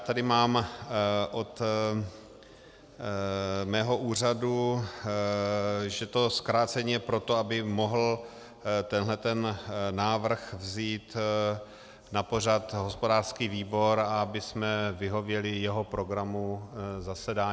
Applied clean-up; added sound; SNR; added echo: none; none; none; none.